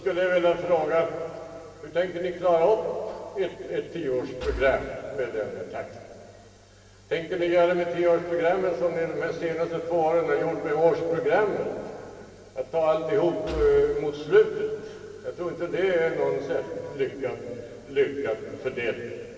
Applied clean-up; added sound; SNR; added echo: none; Engine / Car; 12 dB; reverberation time 2.6 s.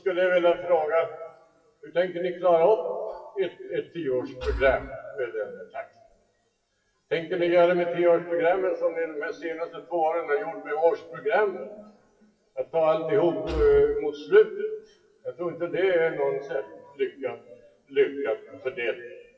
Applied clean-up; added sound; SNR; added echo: classical method WPE with log-MMSE.